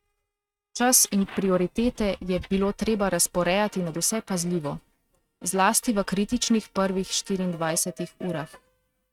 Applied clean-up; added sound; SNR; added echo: neural mask model RNNoise.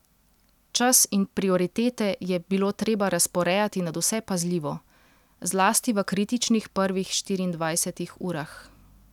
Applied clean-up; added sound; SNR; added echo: none; none; none; none.